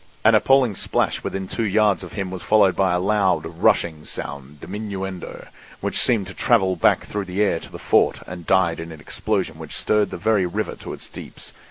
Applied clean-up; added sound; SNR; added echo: none; none; none; none.